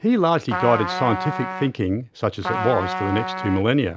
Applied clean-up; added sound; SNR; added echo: none; Trumpet; 7 dB; none.